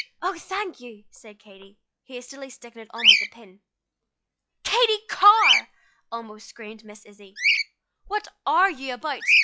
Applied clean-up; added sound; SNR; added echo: classical method log-MMSE.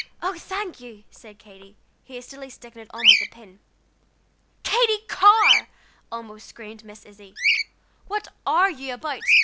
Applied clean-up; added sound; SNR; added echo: none; Bird vocalization, bird call, bird song; 0 dB; none.